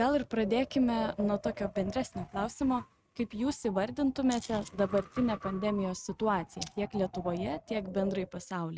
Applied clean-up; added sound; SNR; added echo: neural mask model RNNoise.